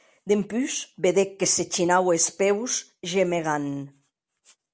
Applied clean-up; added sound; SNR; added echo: none; none; none; none.